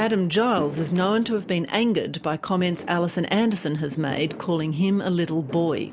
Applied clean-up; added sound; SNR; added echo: none; Fireworks; 15 dB; none.